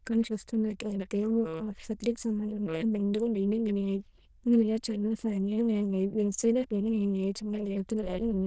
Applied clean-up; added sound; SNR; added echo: neural diffusion model UNIVERSE++.